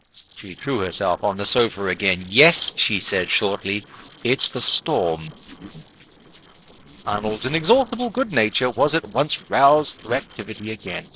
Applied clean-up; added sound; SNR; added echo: neural separator model SepFormer DNS4.